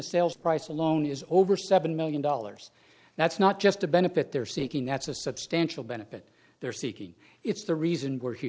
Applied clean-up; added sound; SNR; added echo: neural separator model SepFormer DNS4.